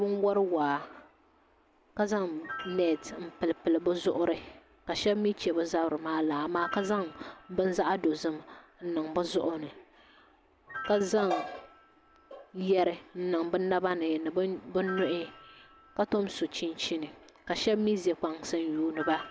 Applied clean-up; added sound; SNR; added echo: none; Piano; 19 dB; none.